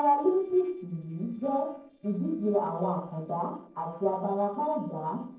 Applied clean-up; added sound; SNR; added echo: neural separator model SepFormer DNS4.